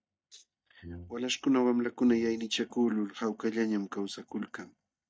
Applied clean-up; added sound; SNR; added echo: neural mask model DeepFilterNet 3.